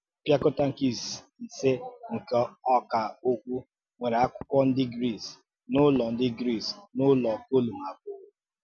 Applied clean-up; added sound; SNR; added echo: none; Knock / Wood; 16 dB; none.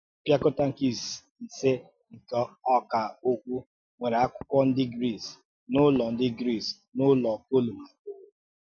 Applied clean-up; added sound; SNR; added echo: neural mask model DeepFilterNet 3.